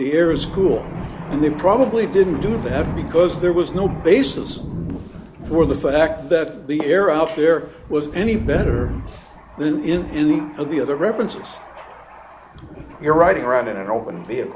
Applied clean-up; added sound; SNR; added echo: none; Thunder; 10 dB; none.